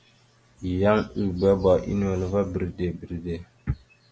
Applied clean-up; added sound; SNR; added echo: none; Animal; 20 dB; none.